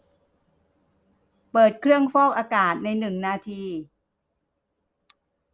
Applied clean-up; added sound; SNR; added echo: none; none; none; none.